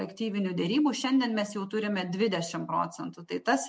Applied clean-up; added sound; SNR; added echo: none; none; none; none.